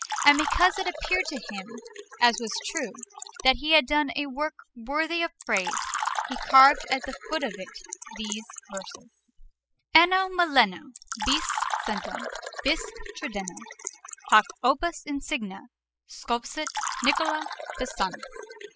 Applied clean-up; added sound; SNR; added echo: classical method spectral subtraction.